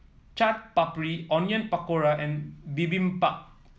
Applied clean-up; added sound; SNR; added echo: none; none; none; none.